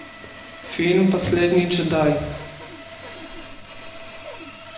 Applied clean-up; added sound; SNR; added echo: none; Sawing; 13 dB; reverberation time 0.8 s.